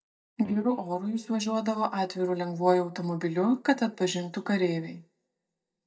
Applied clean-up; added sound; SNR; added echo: neural mask model DeepFilterNet 3.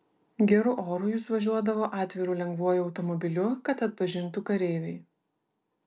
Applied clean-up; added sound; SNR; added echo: none; none; none; none.